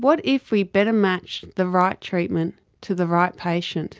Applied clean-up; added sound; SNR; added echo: none; none; none; none.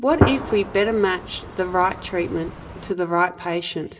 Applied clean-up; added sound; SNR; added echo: none; Gunshot, gunfire; 4 dB; reverberation time 0.5 s.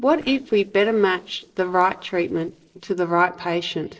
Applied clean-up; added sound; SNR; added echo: neural separator model SepFormer DNS4.